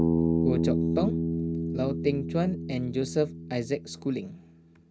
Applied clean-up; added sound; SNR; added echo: none; Bass guitar; -2 dB; none.